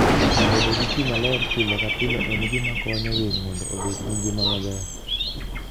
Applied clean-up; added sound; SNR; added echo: none; Bird / Dog + Thunder; -4 dB; none.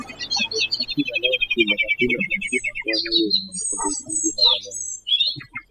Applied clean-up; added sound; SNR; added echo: classical method spectral subtraction.